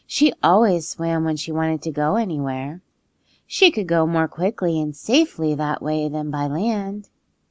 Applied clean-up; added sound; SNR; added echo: none; none; none; none.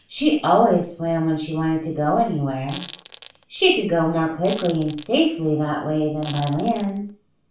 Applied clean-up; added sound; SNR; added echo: none; Fart; 18 dB; reverberation time 0.4 s.